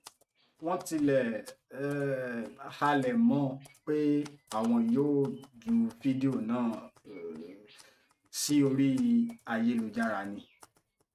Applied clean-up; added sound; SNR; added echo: neural mask model RNNoise.